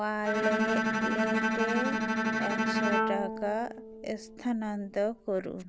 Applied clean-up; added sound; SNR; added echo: none; Bowed string instrument; -2 dB; none.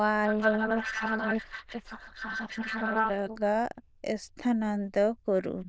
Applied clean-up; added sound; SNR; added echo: neural diffusion model UNIVERSE++.